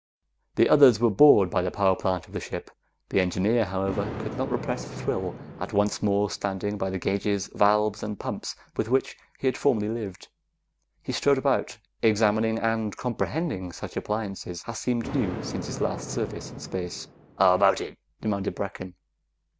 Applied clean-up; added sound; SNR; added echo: none; Thunder; 16 dB; none.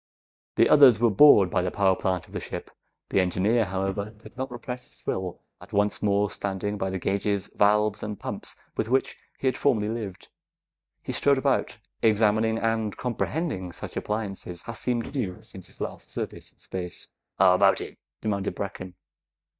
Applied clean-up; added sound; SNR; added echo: neural mask model DeepFilterNet 3.